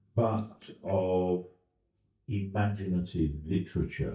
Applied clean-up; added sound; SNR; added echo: neural mask model DeepFilterNet 3.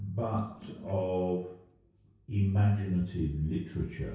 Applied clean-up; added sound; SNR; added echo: none; Sink (filling or washing) / Water; 20 dB; reverberation time 0.6 s.